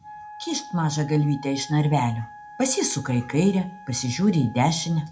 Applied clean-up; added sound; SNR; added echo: none; Wind instrument, woodwind instrument; 18 dB; reverberation time 0.2 s.